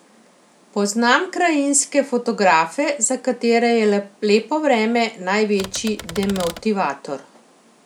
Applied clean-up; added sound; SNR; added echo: none; Typewriter; 15 dB; none.